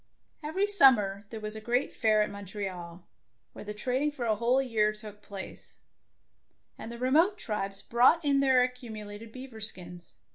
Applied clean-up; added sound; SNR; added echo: none; none; none; none.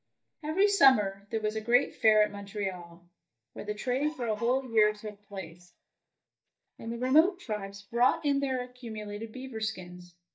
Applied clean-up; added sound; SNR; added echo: neural mask model DeepFilterNet 3.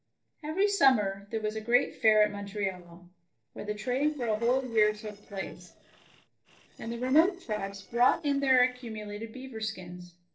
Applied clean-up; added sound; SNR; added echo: neural separator model SepFormer DNS4.